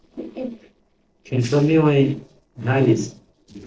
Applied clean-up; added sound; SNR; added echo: neural separator model SepFormer DNS4.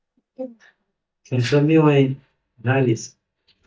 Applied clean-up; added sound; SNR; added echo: neural mask model DeepFilterNet 3.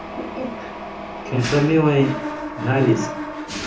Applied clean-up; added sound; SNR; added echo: none; Mechanisms; 7 dB; reverberation time 0.6 s.